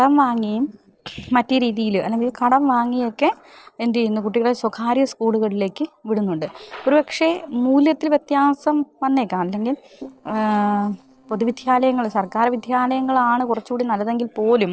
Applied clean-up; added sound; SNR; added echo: neural separator model SepFormer DNS4.